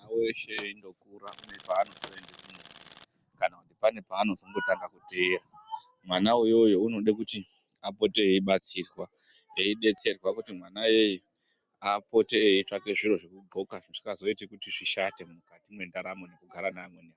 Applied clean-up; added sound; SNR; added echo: none; Explosion + Tools; 19 dB; none.